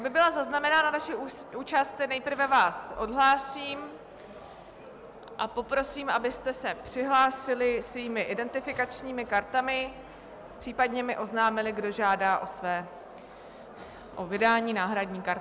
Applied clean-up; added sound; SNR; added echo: none; none; none; none.